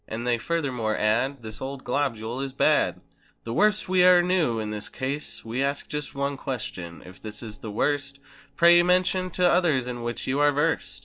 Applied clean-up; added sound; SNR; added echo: neural separator model SepFormer DNS4.